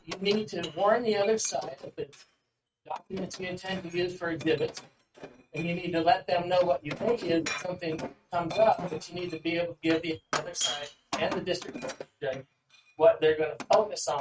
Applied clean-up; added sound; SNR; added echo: neural mask model RNNoise.